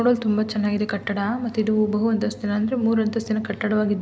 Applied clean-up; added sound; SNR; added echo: none; none; none; none.